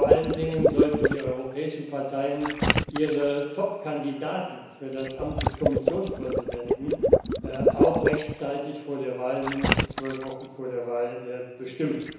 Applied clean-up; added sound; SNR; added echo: none; Water / Liquid; -2 dB; reverberation time 1.0 s.